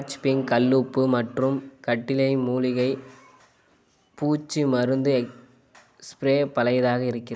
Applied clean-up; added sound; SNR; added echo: none; none; none; none.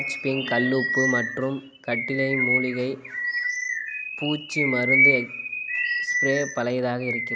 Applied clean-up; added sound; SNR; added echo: none; Bird vocalization, bird call, bird song; -1 dB; none.